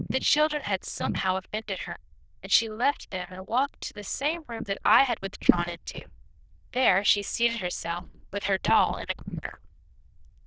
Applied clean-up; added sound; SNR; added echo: neural diffusion model UNIVERSE++.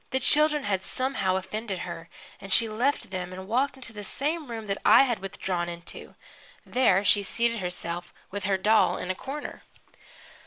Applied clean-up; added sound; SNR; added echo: none; none; none; none.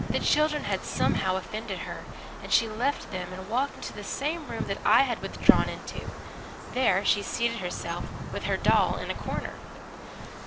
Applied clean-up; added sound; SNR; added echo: none; Wind; 2 dB; none.